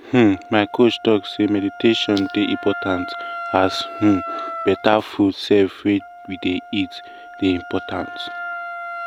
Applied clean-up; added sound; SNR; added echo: none; Wind instrument, woodwind instrument; 12 dB; none.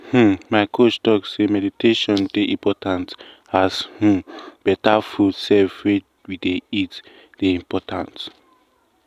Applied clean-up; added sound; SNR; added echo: none; none; none; none.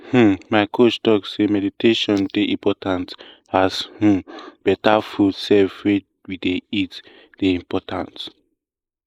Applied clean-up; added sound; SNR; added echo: neural mask model Resemble Enhance denoiser.